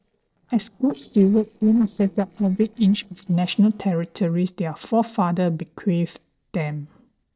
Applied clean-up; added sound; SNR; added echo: neural separator model SepFormer DNS4.